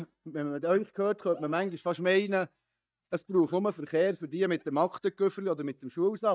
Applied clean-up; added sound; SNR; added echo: neural mask model DeepFilterNet 3.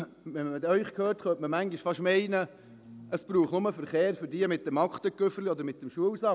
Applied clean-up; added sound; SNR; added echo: none; none; none; none.